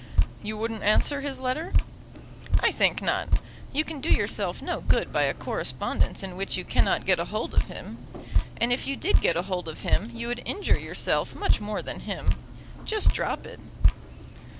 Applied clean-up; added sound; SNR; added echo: none; Drip; -4 dB; none.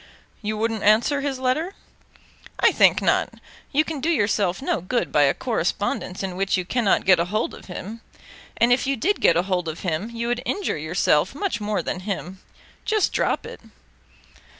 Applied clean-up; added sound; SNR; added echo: none; none; none; none.